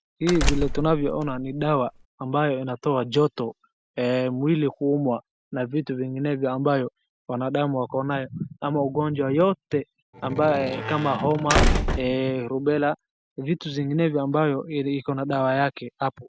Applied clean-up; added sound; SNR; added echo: none; Squeak / Slam / Wood + Door; 1 dB; none.